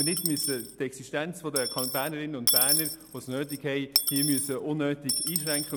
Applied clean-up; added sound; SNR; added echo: none; Coin (dropping) / Dishes, pots, and pans; -1 dB; none.